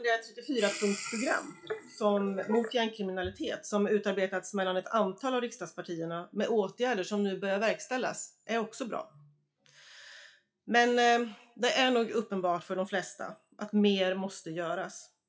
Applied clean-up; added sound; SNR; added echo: classical method WPE with log-MMSE.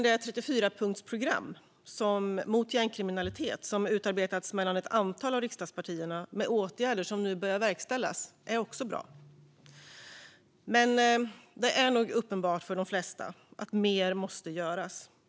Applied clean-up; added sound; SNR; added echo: none; none; none; none.